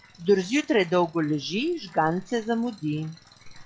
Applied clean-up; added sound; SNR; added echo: classical method log-MMSE.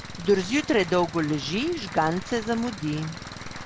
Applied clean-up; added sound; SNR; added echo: none; Engine + Applause / Crowd; 12 dB; none.